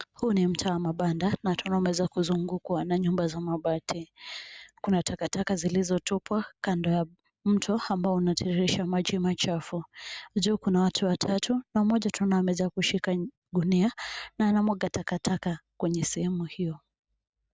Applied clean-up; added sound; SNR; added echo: none; none; none; none.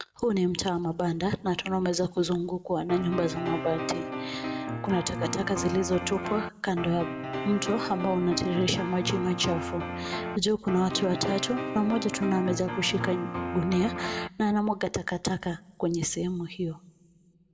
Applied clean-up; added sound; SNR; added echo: none; Piano; 5 dB; reverberation time 0.9 s.